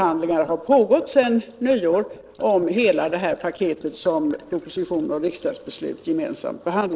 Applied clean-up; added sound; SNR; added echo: neural separator model SepFormer DNS4.